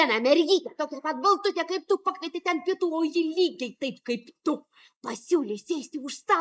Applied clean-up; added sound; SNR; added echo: neural mask model Resemble Enhance denoiser.